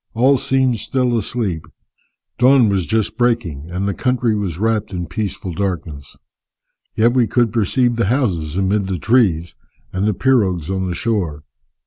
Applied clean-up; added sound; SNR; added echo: none; none; none; none.